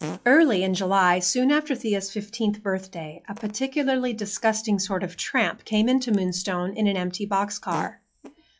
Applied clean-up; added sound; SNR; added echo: classical method log-MMSE.